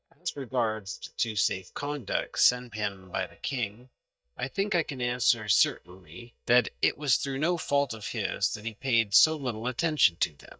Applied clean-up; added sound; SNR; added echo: neural mask model DeepFilterNet 3.